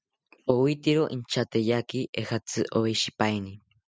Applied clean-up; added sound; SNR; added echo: none; none; none; none.